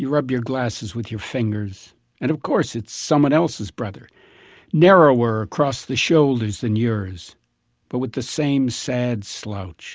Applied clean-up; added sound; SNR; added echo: none; none; none; none.